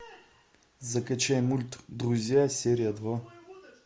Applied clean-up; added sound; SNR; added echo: none; none; none; none.